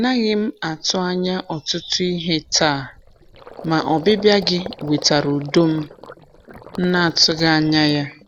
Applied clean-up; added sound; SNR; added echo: none; Gurgling; 19 dB; none.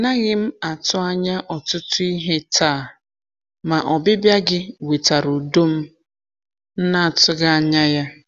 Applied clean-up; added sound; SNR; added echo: none; none; none; none.